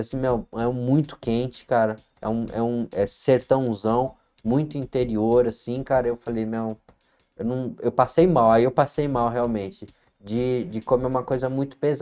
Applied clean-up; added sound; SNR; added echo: neural mask model RNNoise.